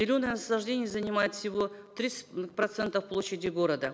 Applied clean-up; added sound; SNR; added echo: none; none; none; none.